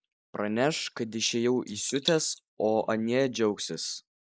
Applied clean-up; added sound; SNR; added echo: neural mask model Resemble Enhance denoiser.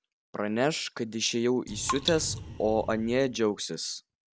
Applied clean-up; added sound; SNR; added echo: none; Raindrop; 8 dB; none.